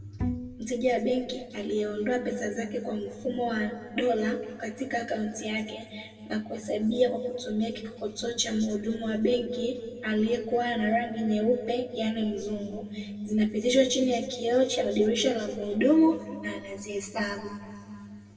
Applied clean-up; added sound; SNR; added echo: none; Bowed string instrument; 7 dB; reverberation time 1.8 s.